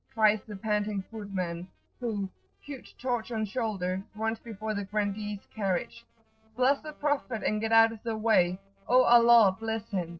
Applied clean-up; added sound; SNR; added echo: neural separator model SepFormer DNS4.